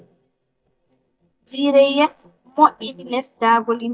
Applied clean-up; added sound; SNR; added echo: neural mask model DeepFilterNet 3.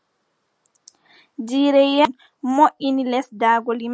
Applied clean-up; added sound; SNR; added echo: none; none; none; none.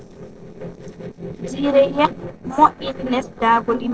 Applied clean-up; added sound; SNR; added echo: neural separator model SepFormer DNS4.